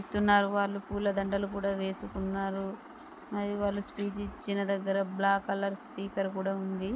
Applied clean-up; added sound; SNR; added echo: none; none; none; none.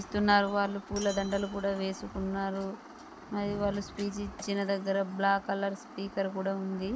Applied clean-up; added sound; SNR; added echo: none; Shatter + Slam; 19 dB; none.